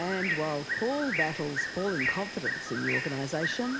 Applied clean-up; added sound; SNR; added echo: none; Bird; 1 dB; none.